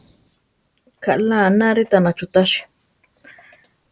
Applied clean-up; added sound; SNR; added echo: none; none; none; none.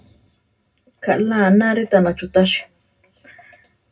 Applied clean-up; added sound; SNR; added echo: none; none; none; reverberation time 0.2 s.